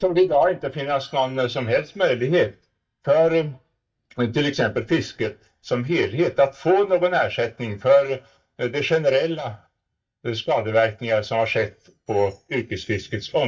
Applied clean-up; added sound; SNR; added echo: neural mask model DeepFilterNet 3.